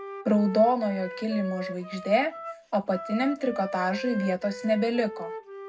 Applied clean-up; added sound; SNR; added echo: none; Wind instrument, woodwind instrument; 11 dB; reverberation time 0.3 s.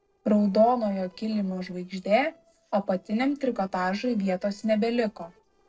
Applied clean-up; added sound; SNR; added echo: neural separator model SepFormer DNS4.